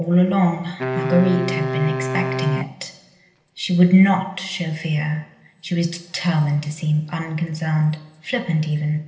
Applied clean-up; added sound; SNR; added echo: none; Wind instrument, woodwind instrument; 6 dB; reverberation time 1.4 s.